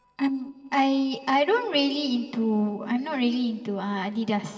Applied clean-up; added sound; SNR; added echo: neural separator model SepFormer DNS4.